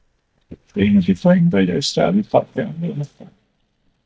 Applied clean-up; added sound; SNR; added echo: neural mask model DeepFilterNet 3.